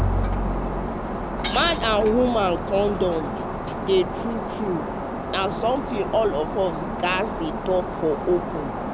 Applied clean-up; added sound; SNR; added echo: none; Bowed string instrument + Shatter; 2 dB; none.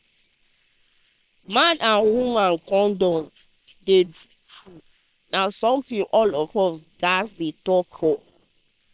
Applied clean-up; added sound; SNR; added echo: neural separator model SepFormer WHAM!.